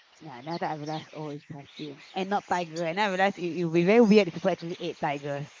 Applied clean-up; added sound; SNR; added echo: neural mask model Resemble Enhance denoiser.